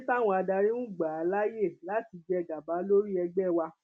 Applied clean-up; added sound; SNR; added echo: none; none; none; none.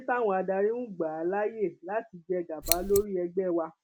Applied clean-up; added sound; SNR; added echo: none; Scissors; 1 dB; none.